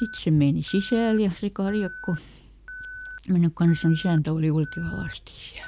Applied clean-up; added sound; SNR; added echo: none; Alarm; 17 dB; none.